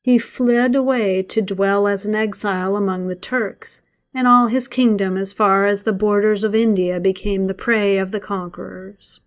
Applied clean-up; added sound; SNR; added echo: neural mask model DeepFilterNet 3.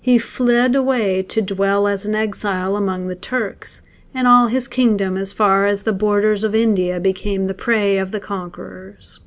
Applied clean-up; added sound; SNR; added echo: none; none; none; none.